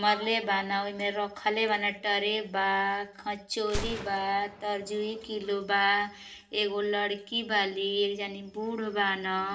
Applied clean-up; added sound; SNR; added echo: none; Gunshot, gunfire; 17 dB; reverberation time 0.5 s.